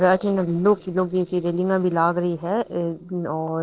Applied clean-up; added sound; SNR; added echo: neural separator model SepFormer DNS4.